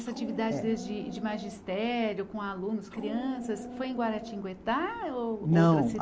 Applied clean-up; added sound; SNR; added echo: none; Dog; 11 dB; none.